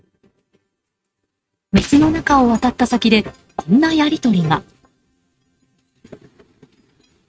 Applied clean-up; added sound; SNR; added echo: neural mask model RNNoise.